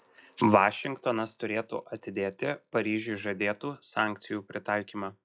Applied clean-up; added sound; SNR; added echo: classical method log-MMSE.